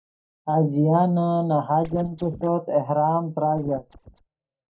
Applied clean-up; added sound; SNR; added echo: neural mask model DeepFilterNet 3.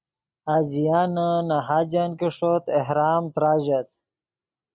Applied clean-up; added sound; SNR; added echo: none; none; none; none.